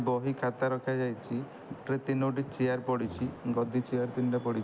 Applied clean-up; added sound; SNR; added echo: none; Brass instrument; 18 dB; none.